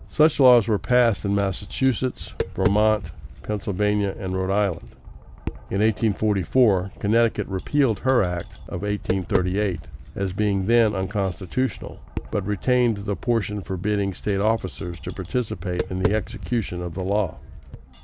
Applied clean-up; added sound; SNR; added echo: none; Tap; 11 dB; none.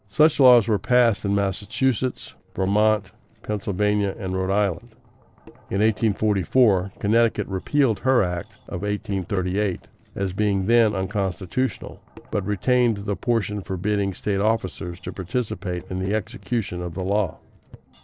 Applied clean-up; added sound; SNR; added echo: neural separator model SepFormer DNS4.